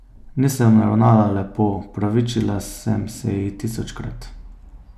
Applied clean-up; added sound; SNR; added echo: none; none; none; none.